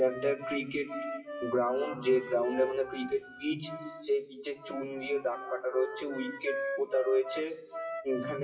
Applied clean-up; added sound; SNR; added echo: classical method WPE with log-MMSE.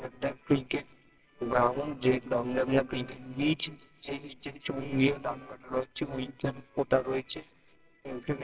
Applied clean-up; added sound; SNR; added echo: neural separator model SepFormer WHAMR!.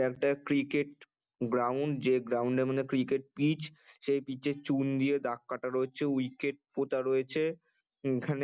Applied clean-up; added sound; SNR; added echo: none; none; none; none.